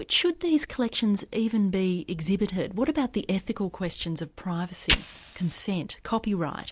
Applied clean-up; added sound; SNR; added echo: none; Fire; 10 dB; none.